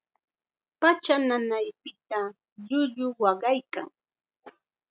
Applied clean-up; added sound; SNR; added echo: none; none; none; none.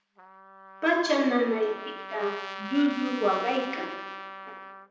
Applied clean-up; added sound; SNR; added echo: none; Trumpet; 11 dB; reverberation time 0.9 s.